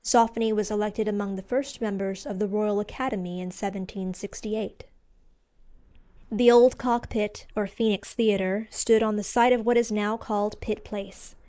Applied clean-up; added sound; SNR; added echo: neural mask model Resemble Enhance denoiser.